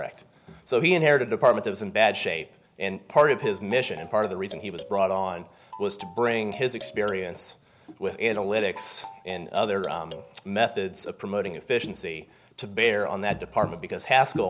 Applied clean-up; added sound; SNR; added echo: none; Marimba, xylophone; 17 dB; none.